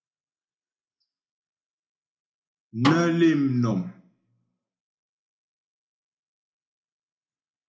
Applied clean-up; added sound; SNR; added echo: none; Snare drum; 5 dB; reverberation time 0.3 s.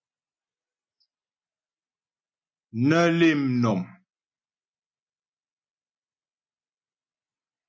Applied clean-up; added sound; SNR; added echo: none; none; none; none.